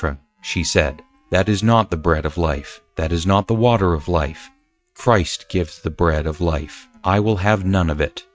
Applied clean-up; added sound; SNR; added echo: neural mask model RNNoise.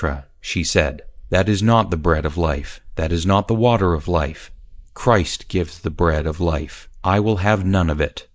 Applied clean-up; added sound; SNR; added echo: neural mask model Resemble Enhance denoiser.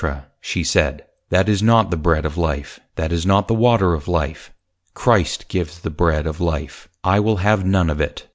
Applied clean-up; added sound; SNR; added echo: none; none; none; none.